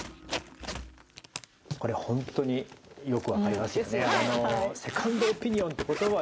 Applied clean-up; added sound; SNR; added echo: none; Zipper (clothing); 7 dB; none.